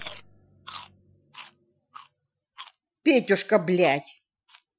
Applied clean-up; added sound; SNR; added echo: classical method Wiener filter.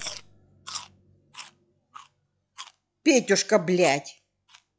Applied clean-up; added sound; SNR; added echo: classical method log-MMSE.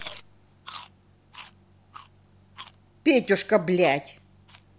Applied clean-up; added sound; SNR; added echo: none; Chewing, mastication; 16 dB; none.